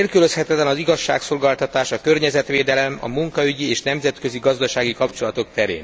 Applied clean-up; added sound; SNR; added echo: none; none; none; none.